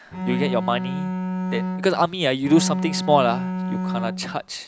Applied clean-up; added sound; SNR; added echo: none; Bowed string instrument; 3 dB; none.